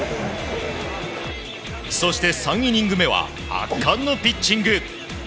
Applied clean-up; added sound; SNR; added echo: none; none; none; none.